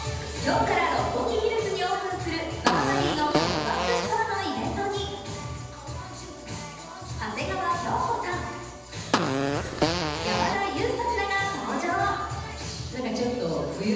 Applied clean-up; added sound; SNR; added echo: none; Fart; -1 dB; reverberation time 1.1 s.